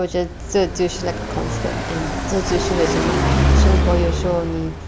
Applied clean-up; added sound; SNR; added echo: none; Car passing by; -3 dB; none.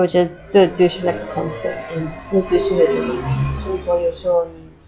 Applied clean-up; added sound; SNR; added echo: classical method log-MMSE.